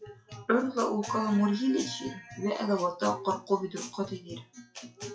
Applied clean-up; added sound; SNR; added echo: classical method WPE with log-MMSE.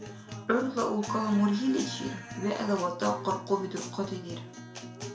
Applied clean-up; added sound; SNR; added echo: none; Guitar; 11 dB; reverberation time 0.4 s.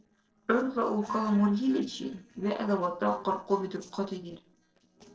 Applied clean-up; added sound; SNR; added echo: neural separator model SepFormer DNS4.